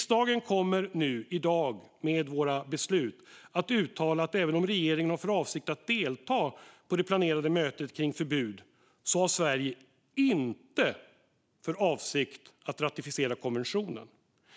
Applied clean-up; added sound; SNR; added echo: none; none; none; none.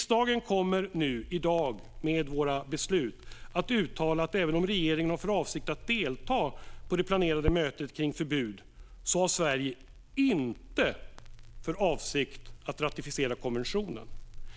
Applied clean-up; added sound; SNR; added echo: none; Crackle; 11 dB; none.